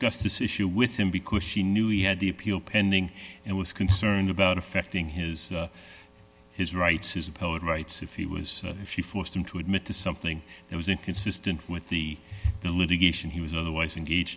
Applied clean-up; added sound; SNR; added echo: none; none; none; none.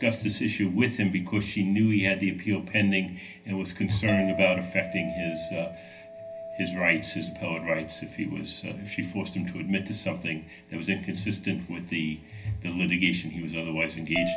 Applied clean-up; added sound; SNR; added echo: none; Chink, clink; 13 dB; reverberation time 0.3 s.